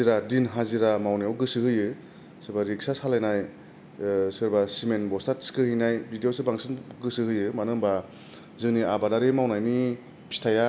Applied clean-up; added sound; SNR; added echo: none; none; none; none.